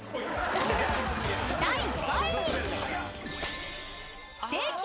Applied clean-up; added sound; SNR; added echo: none; Camera + Cutlery, silverware; 16 dB; none.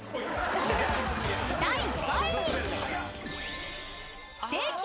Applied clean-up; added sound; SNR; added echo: none; none; none; none.